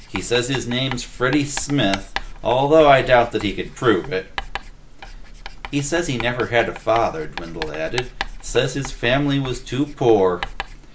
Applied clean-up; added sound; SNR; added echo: none; Writing; 12 dB; none.